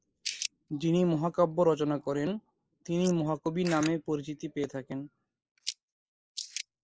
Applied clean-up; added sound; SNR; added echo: neural mask model Resemble Enhance denoiser.